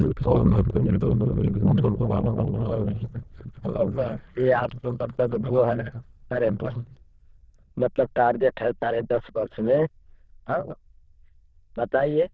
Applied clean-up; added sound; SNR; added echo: neural diffusion model UNIVERSE++.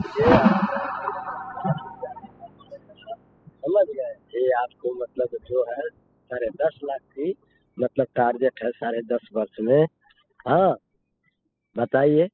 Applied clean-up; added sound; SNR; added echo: classical method spectral subtraction.